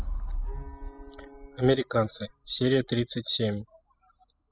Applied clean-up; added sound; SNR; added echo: classical method spectral subtraction.